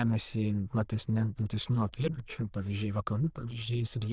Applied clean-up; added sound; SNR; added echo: neural diffusion model UNIVERSE++.